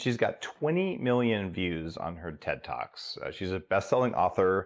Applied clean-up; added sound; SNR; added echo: none; none; none; none.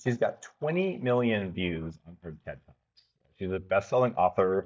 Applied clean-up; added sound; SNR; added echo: neural mask model DeepFilterNet 3.